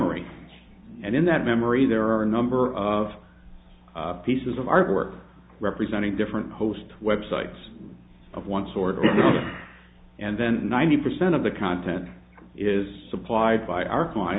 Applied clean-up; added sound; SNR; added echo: none; none; none; none.